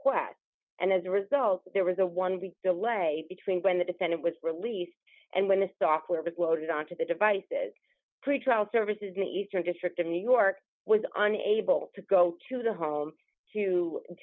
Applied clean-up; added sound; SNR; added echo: none; none; none; none.